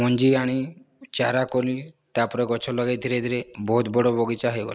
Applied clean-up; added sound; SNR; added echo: neural mask model Resemble Enhance denoiser.